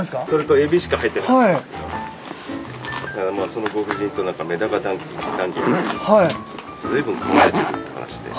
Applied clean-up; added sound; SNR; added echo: none; Zipper (clothing); 5 dB; none.